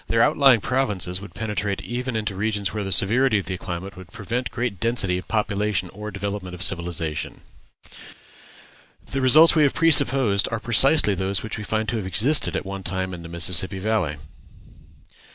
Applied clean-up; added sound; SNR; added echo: none; none; none; none.